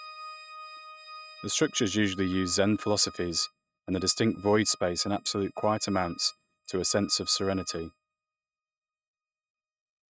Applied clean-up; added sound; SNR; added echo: neural mask model RNNoise.